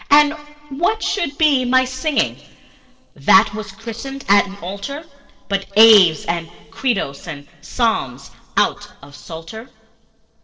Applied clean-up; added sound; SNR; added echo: neural separator model SepFormer DNS4.